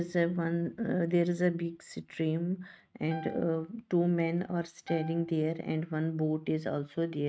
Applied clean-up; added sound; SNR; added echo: neural mask model RNNoise.